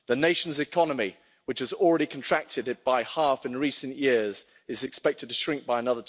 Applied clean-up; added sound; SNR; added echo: none; none; none; none.